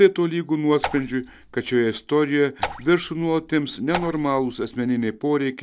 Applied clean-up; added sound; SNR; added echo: none; Raindrop / Splash, splatter; 12 dB; none.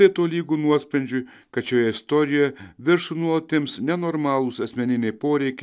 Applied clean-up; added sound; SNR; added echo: none; none; none; none.